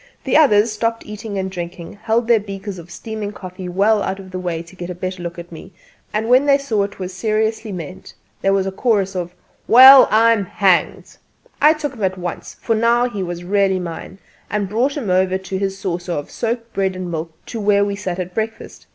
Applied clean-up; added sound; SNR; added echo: none; none; none; none.